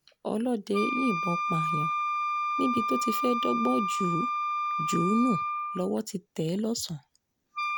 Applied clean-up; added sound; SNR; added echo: none; Wind instrument, woodwind instrument; 0 dB; none.